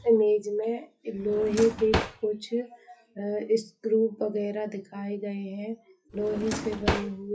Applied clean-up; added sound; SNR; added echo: classical method WPE with log-MMSE.